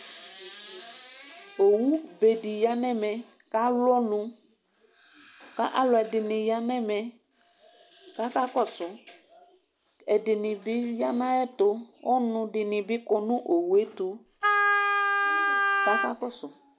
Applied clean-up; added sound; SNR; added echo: none; Wind instrument, woodwind instrument; -3 dB; none.